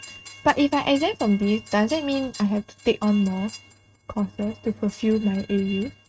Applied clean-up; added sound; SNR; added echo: neural mask model RNNoise.